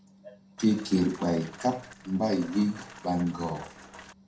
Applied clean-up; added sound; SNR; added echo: none; Rain; 18 dB; reverberation time 0.2 s.